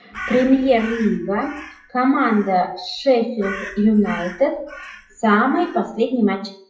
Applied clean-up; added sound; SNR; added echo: classical method WPE with log-MMSE.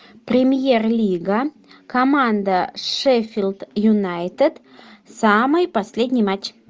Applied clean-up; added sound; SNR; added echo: none; none; none; none.